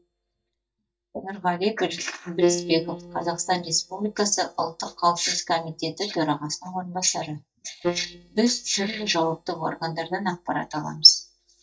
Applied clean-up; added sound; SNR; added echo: neural mask model DeepFilterNet 3.